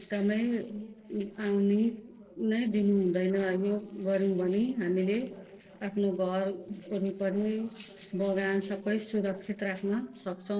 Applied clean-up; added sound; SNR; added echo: neural separator model SepFormer DNS4.